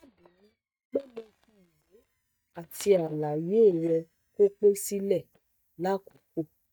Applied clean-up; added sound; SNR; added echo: neural mask model DeepFilterNet 3.